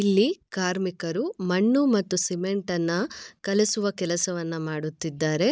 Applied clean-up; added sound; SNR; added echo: none; none; none; none.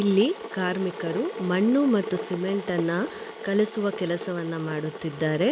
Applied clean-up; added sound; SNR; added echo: none; Boiling / Water; 12 dB; none.